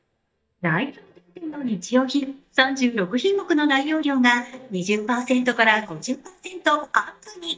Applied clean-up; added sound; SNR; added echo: neural mask model DeepFilterNet 3.